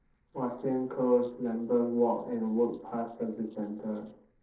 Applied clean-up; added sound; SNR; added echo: neural separator model SepFormer DNS4.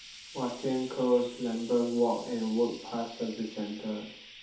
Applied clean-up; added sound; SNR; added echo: none; Frying (food); 18 dB; reverberation time 0.5 s.